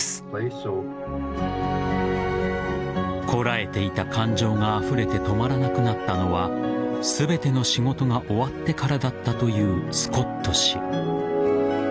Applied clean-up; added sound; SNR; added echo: none; none; none; none.